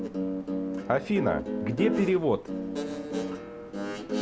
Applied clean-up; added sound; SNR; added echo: none; Guitar; 1 dB; none.